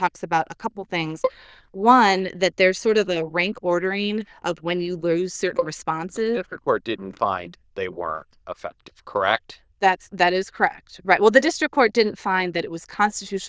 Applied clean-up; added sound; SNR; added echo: neural diffusion model UNIVERSE++.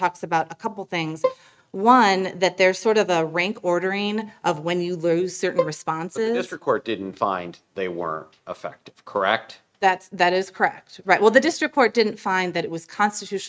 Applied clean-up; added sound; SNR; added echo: neural mask model RNNoise.